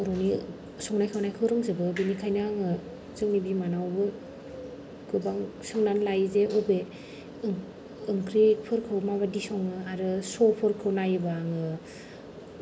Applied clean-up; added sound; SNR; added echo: none; none; none; none.